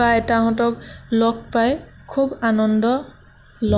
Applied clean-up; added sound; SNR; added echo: none; Bowed string instrument; 16 dB; none.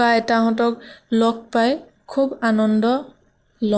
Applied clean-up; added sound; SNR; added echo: neural separator model SepFormer DNS4.